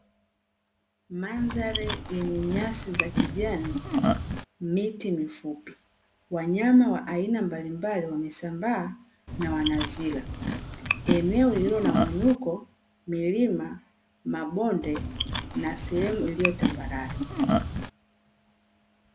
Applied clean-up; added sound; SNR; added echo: none; Chewing, mastication; 0 dB; none.